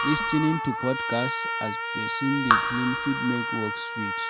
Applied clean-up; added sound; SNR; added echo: none; Trumpet + Raindrop / Drip; -1 dB; none.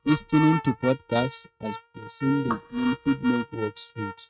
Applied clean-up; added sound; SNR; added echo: neural mask model RNNoise.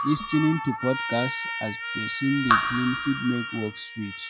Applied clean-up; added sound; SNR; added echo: classical method log-MMSE.